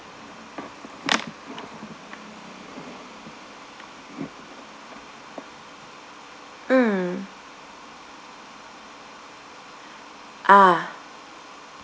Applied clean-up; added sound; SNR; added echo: none; none; none; none.